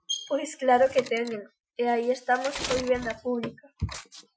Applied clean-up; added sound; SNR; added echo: classical method Wiener filter.